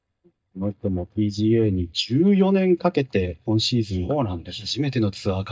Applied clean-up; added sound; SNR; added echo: neural mask model DeepFilterNet 3.